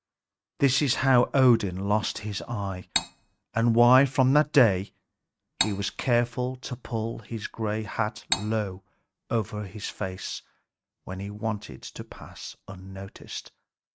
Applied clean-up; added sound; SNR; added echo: neural mask model RNNoise.